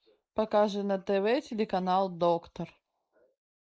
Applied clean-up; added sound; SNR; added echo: neural mask model Resemble Enhance denoiser.